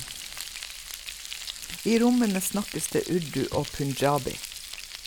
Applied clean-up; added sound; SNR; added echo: none; Frying (food); 10 dB; none.